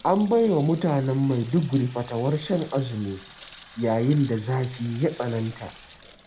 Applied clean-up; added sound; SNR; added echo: none; Sink (filling or washing) / Water tap, faucet; 20 dB; reverberation time 0.3 s.